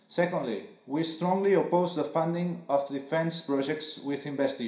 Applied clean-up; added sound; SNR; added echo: none; none; none; reverberation time 0.5 s.